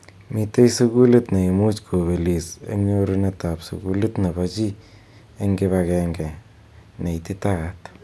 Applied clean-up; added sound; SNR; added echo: none; none; none; none.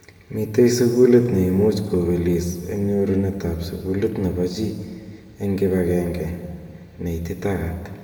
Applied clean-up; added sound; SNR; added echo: none; none; none; reverberation time 1.8 s.